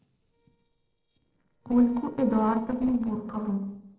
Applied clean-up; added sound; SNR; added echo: neural separator model SepFormer DNS4.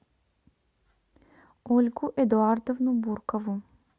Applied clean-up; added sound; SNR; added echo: none; none; none; none.